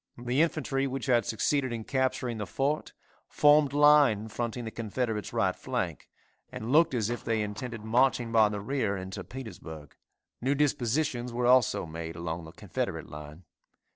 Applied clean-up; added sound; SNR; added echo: neural separator model SepFormer DNS4.